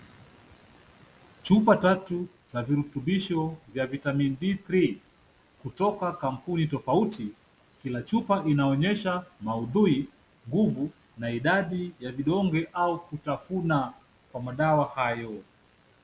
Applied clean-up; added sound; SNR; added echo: none; none; none; none.